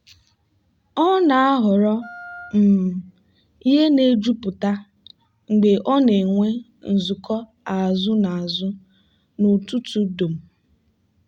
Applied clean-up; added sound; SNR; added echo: none; Wind instrument, woodwind instrument; 18 dB; none.